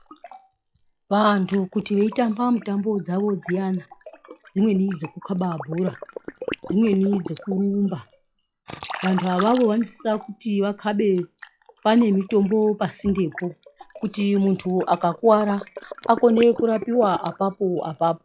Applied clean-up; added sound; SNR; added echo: classical method log-MMSE.